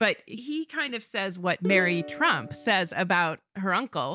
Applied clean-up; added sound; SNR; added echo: none; Plucked string instrument; 9 dB; none.